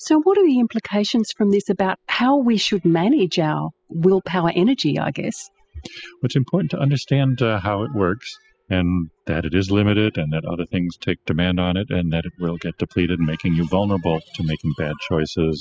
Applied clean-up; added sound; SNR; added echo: classical method spectral subtraction.